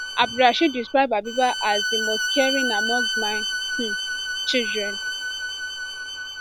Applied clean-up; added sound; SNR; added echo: none; Bowed string instrument; 2 dB; none.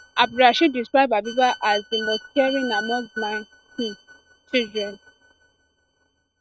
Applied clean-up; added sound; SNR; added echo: neural mask model RNNoise.